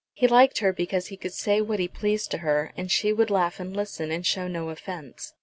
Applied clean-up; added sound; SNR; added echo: none; none; none; none.